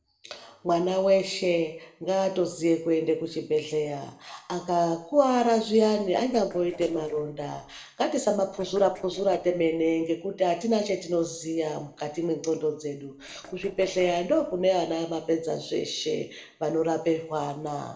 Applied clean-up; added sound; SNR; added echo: neural separator model SepFormer DNS4.